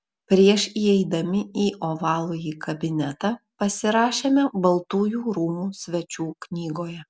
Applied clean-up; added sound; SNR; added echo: none; none; none; none.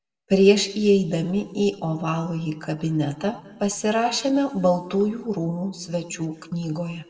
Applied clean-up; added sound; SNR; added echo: none; none; none; reverberation time 1.0 s.